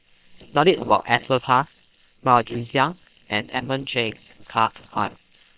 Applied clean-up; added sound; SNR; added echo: neural separator model SepFormer WHAM!.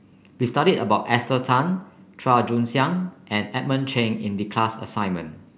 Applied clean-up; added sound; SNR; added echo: none; none; none; none.